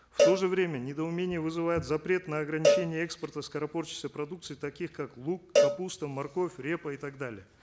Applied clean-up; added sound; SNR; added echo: none; Cowbell; -1 dB; none.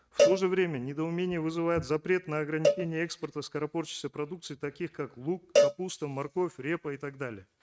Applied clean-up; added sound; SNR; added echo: neural mask model RNNoise.